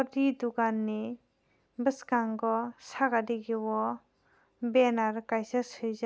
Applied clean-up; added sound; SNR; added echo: none; none; none; none.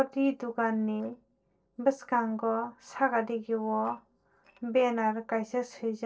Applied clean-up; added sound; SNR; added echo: neural separator model SepFormer DNS4.